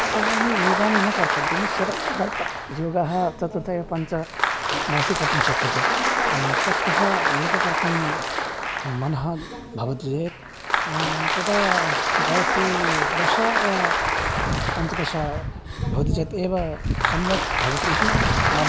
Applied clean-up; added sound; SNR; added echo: none; Applause; -2 dB; none.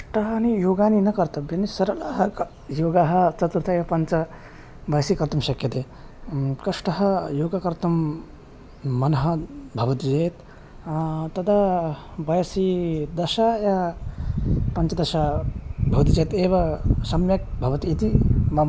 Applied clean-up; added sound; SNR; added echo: none; none; none; none.